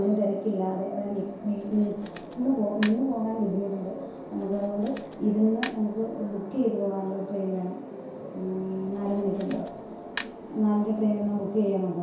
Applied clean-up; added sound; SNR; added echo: none; Camera; 12 dB; reverberation time 0.7 s.